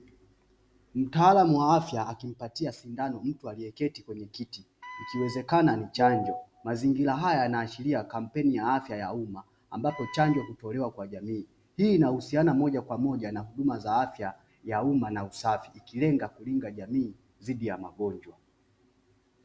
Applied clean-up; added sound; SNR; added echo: none; Wind instrument, woodwind instrument; 16 dB; none.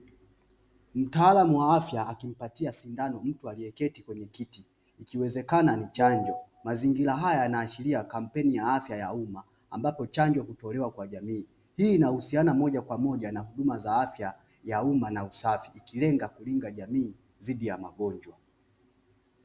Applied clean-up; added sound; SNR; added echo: none; none; none; none.